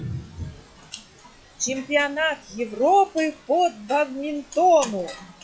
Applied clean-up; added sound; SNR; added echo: classical method log-MMSE.